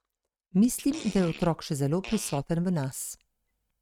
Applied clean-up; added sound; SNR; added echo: neural mask model RNNoise.